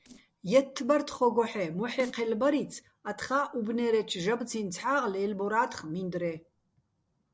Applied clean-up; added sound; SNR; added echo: neural separator model SepFormer DNS4.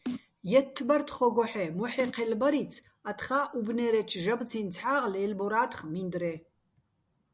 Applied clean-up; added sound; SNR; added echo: none; Snare drum; 10 dB; none.